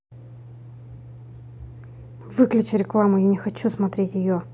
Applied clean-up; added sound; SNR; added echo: none; none; none; none.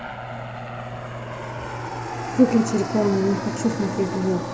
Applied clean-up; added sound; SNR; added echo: none; Aircraft; 7 dB; reverberation time 2.1 s.